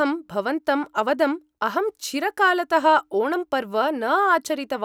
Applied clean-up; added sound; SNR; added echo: none; none; none; none.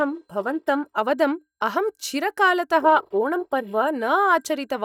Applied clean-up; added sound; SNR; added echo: neural mask model DeepFilterNet 3.